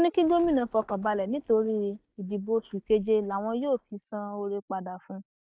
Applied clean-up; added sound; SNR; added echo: neural mask model DeepFilterNet 3.